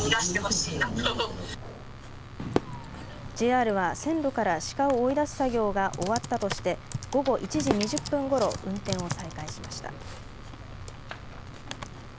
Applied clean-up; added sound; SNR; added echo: none; Crowd / Fireworks + Computer keyboard; 8 dB; none.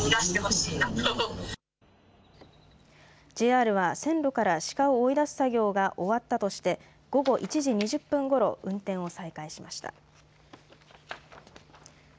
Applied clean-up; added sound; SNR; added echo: none; none; none; none.